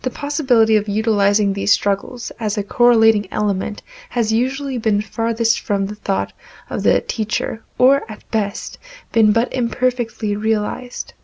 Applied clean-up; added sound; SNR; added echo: none; none; none; none.